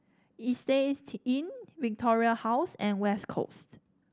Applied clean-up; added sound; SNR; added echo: none; none; none; none.